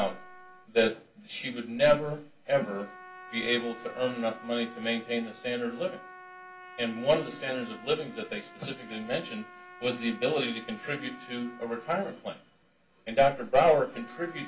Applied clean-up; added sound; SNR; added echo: none; Trumpet; 19 dB; reverberation time 0.2 s.